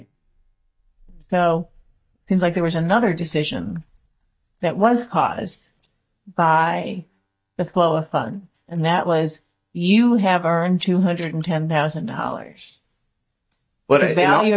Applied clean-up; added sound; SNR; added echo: neural mask model DeepFilterNet 3.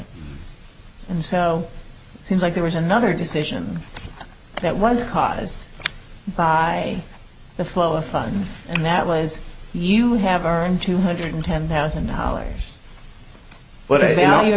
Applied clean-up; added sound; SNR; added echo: none; none; none; none.